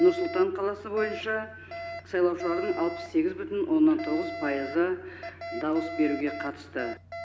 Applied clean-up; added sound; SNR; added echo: none; Alarm; 11 dB; none.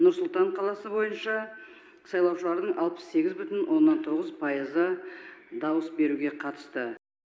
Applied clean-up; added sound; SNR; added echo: none; none; none; none.